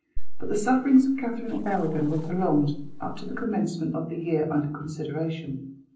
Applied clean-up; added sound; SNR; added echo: neural separator model SepFormer DNS4.